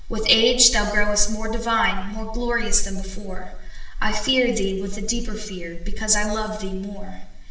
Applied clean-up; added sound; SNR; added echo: none; none; none; reverberation time 0.8 s.